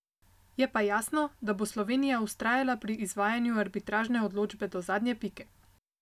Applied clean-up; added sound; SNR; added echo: none; none; none; none.